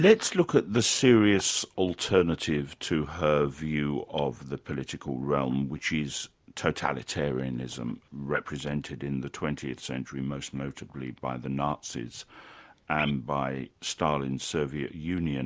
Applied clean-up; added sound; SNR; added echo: none; none; none; none.